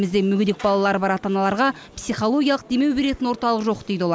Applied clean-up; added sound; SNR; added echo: none; none; none; none.